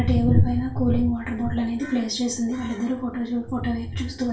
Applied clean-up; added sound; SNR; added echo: none; none; none; reverberation time 0.3 s.